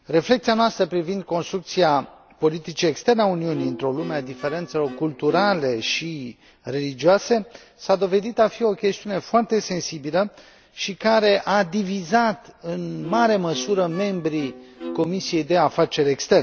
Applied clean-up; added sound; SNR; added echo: none; Bowed string instrument; 14 dB; none.